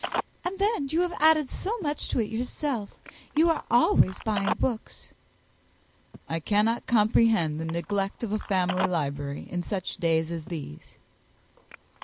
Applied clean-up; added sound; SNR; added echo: none; Telephone; 13 dB; none.